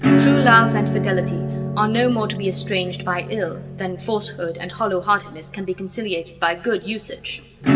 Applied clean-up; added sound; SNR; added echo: none; Acoustic guitar / Strum; 1 dB; reverberation time 2.9 s.